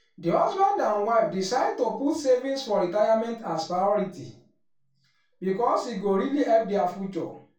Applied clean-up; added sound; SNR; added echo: none; none; none; reverberation time 0.3 s.